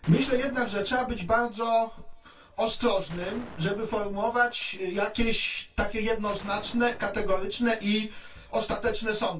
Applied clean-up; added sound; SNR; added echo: none; Gunshot, gunfire; 18 dB; reverberation time 0.2 s.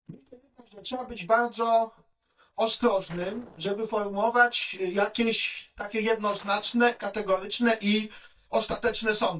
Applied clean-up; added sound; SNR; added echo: neural mask model DeepFilterNet 3.